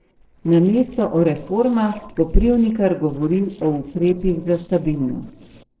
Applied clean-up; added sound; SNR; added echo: neural separator model SepFormer DNS4.